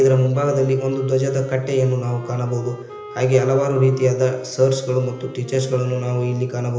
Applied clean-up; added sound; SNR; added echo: none; Wind instrument, woodwind instrument; 20 dB; reverberation time 1.4 s.